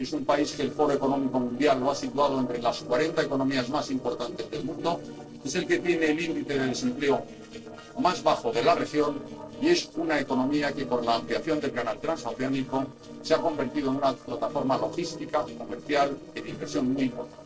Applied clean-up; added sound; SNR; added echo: neural separator model SepFormer DNS4.